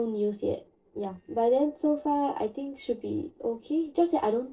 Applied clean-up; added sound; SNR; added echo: neural separator model SepFormer DNS4.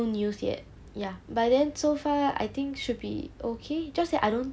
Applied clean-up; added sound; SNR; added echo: none; none; none; none.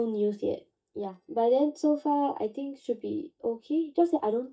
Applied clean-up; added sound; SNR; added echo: neural mask model DeepFilterNet 3.